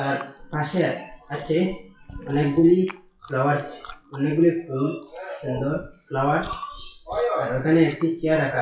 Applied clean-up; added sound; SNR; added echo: classical method WPE with log-MMSE.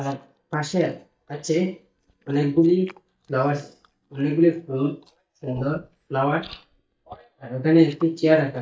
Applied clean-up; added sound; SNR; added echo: neural mask model DeepFilterNet 3.